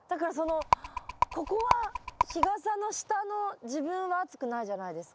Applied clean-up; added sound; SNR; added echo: none; Rattle; -2 dB; none.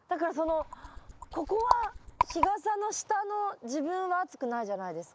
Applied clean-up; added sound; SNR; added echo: neural mask model Resemble Enhance denoiser.